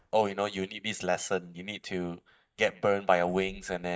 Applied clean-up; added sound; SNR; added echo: neural mask model DeepFilterNet 3.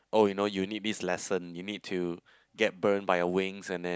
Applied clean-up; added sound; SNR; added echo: none; none; none; none.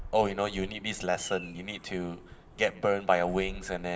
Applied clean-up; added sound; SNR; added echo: none; Bird vocalization, bird call, bird song; 15 dB; reverberation time 0.5 s.